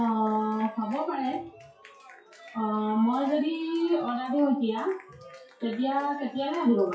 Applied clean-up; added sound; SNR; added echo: classical method WPE with log-MMSE.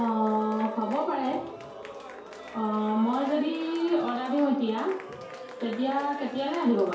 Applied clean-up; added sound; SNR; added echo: none; Cheering; 13 dB; reverberation time 2.4 s.